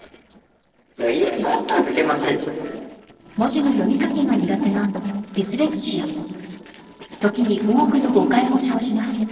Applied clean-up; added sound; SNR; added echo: neural separator model SepFormer DNS4.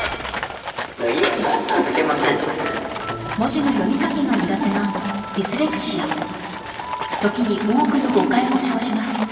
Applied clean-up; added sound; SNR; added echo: none; Livestock, farm animals, working animals; 9 dB; reverberation time 2.6 s.